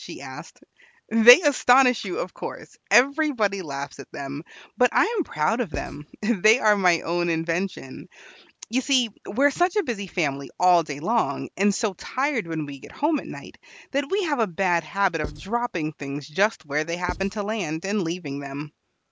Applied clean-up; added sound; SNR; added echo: none; Writing; 12 dB; none.